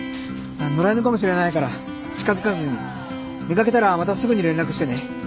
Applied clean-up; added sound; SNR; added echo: none; Cheering; 18 dB; none.